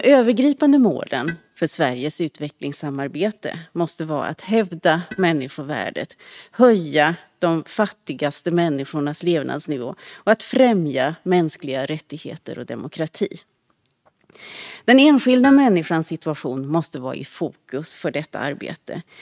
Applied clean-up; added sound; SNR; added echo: neural mask model RNNoise.